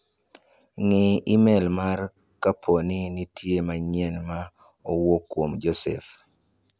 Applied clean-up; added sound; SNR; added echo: none; none; none; none.